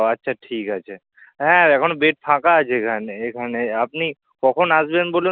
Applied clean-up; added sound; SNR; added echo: none; none; none; none.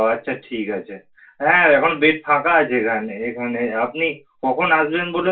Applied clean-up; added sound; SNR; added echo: none; none; none; reverberation time 0.2 s.